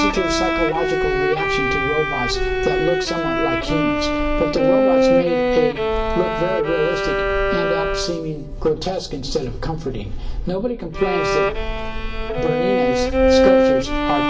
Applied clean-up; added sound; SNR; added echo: none; Bowed string instrument; -3 dB; reverberation time 0.6 s.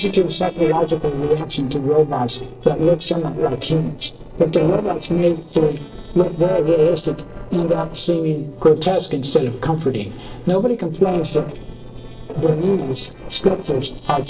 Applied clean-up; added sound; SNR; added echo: neural separator model SepFormer DNS4.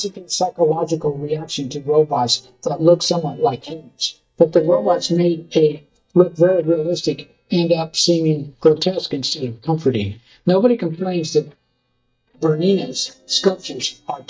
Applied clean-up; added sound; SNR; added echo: neural mask model DeepFilterNet 3.